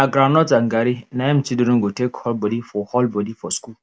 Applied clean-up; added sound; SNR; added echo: none; none; none; none.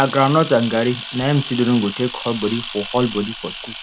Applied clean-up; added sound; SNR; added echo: none; Camera; 11 dB; none.